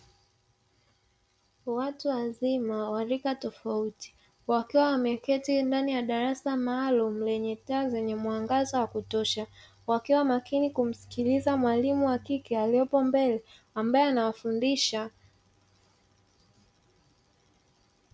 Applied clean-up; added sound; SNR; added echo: none; none; none; none.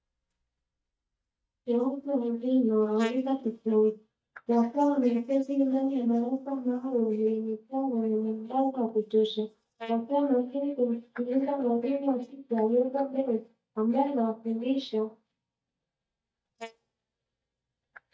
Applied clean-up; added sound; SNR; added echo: neural mask model DeepFilterNet 3.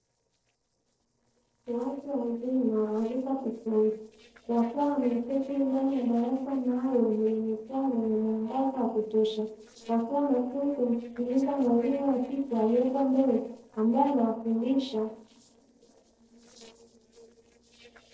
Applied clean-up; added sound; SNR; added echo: neural separator model SepFormer DNS4.